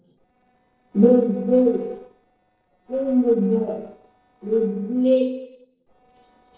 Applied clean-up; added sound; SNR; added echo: neural separator model SepFormer DNS4.